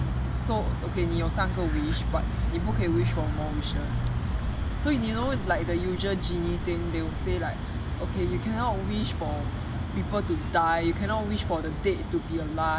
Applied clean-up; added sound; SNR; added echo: none; Splash, splatter; 14 dB; none.